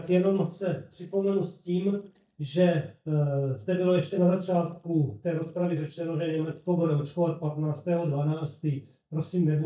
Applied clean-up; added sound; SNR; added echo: neural mask model DeepFilterNet 3.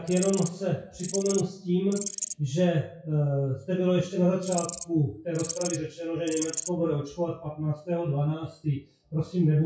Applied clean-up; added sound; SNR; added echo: classical method WPE with log-MMSE.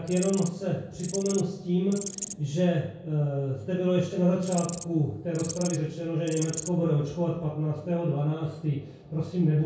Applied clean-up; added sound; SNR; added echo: none; Insect; 13 dB; reverberation time 0.6 s.